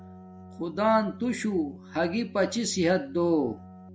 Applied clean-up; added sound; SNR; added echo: none; Keyboard (musical); 19 dB; none.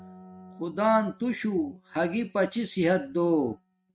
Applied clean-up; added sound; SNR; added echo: neural mask model RNNoise.